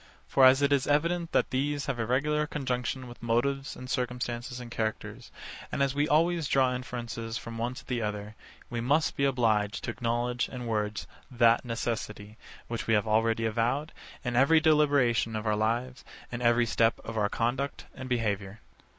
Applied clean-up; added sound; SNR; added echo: none; none; none; none.